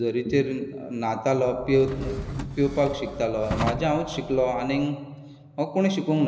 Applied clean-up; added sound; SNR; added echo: none; Drawer open or close; 9 dB; none.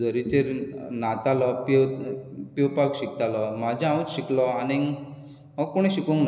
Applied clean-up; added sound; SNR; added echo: none; none; none; none.